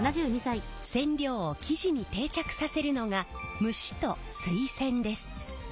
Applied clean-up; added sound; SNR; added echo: none; none; none; none.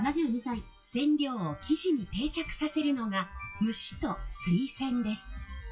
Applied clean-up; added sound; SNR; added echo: classical method WPE with log-MMSE.